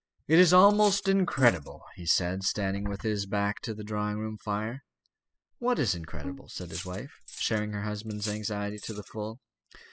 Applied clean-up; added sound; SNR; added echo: classical method spectral subtraction.